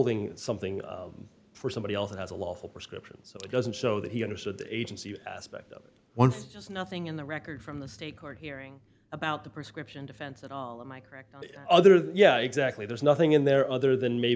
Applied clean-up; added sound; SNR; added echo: none; none; none; none.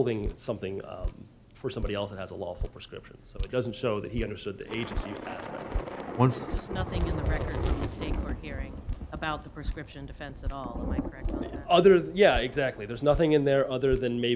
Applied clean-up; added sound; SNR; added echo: none; Drip + Thunder / Rain; 6 dB; none.